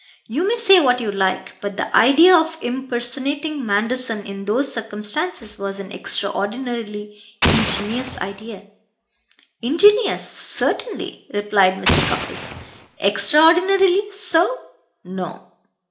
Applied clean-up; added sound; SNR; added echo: none; Explosion; 2 dB; reverberation time 0.4 s.